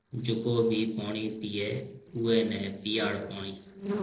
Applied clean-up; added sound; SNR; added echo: neural separator model SepFormer DNS4.